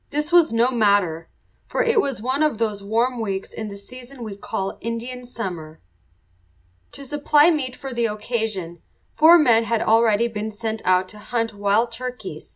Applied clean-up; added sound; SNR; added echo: none; none; none; none.